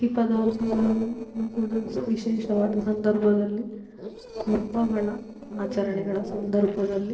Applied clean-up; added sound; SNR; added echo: neural separator model SepFormer DNS4.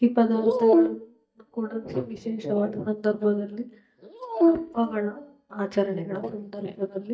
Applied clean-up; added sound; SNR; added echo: neural mask model DeepFilterNet 3.